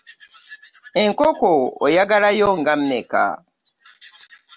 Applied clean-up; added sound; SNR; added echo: none; none; none; none.